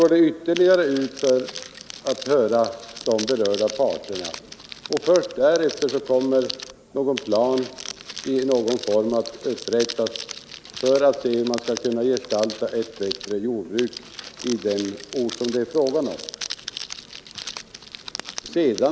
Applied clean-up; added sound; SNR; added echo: none; Crackle; 14 dB; none.